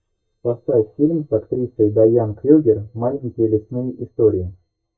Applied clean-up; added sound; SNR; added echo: neural mask model DeepFilterNet 3.